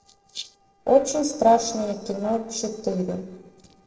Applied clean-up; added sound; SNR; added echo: neural separator model SepFormer DNS4.